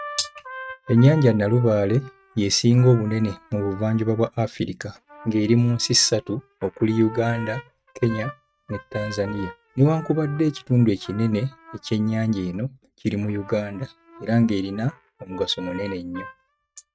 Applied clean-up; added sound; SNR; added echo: neural mask model RNNoise.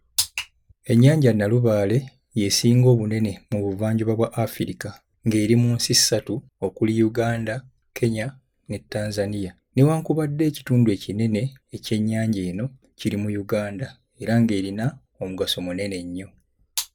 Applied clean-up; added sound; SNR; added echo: none; none; none; none.